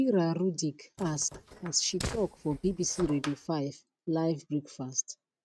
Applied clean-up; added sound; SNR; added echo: neural mask model RNNoise.